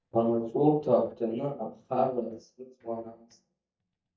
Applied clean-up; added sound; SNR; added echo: neural mask model DeepFilterNet 3.